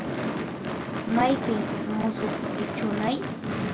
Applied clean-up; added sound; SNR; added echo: none; Gunshot, gunfire / Fireworks; 0 dB; reverberation time 0.8 s.